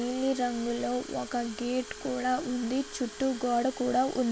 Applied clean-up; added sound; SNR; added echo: none; Fill (with liquid) / Water tap, faucet + Bowed string instrument; 14 dB; none.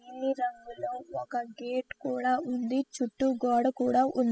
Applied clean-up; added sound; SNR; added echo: classical method spectral subtraction.